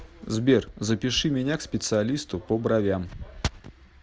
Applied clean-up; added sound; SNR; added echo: none; none; none; none.